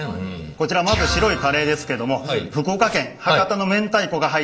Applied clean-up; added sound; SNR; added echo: none; Whoosh, swoosh, swish; 19 dB; reverberation time 0.9 s.